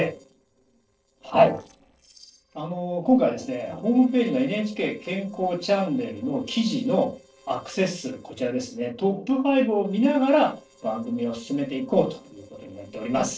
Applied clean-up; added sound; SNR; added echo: neural separator model SepFormer DNS4.